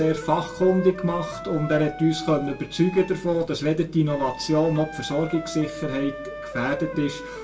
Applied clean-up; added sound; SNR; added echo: none; Wind instrument, woodwind instrument; 12 dB; reverberation time 0.2 s.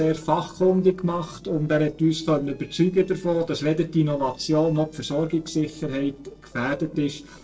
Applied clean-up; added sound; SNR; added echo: neural separator model SepFormer DNS4.